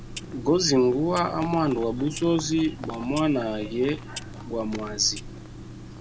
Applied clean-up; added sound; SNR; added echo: none; Clock + Livestock, farm animals, working animals; 12 dB; none.